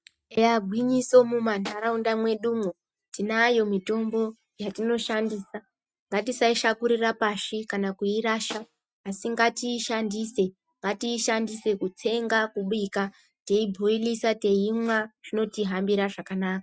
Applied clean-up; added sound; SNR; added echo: neural mask model RNNoise.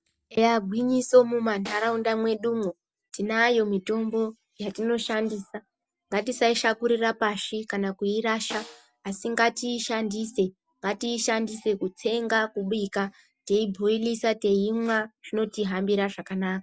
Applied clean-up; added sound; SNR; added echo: neural separator model SepFormer DNS4.